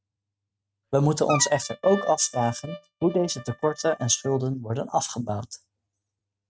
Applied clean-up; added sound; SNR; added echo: neural mask model RNNoise.